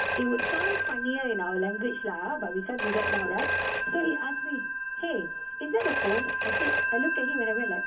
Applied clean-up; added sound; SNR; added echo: none; Telephone; -2 dB; reverberation time 0.3 s.